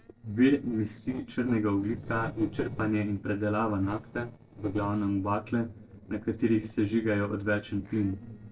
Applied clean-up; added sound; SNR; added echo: neural separator model SepFormer DNS4.